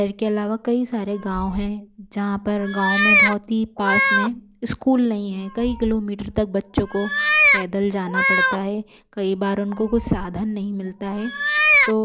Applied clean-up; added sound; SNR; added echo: none; Meow; 0 dB; none.